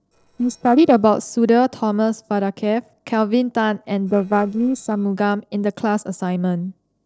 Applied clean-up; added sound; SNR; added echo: neural separator model SepFormer DNS4.